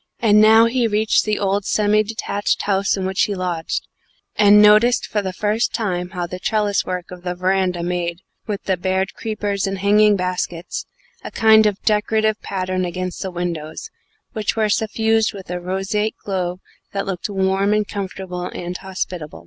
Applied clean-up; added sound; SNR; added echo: none; none; none; none.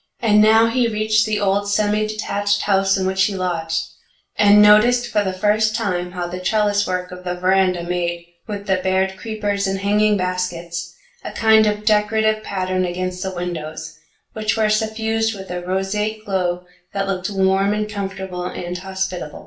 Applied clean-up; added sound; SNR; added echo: none; none; none; reverberation time 0.3 s.